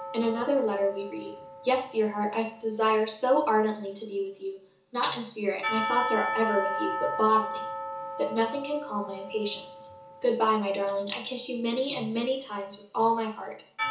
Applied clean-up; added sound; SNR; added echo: none; Church bell / Percussion; 8 dB; reverberation time 0.7 s.